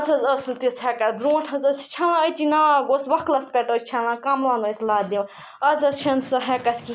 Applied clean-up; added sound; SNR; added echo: none; none; none; none.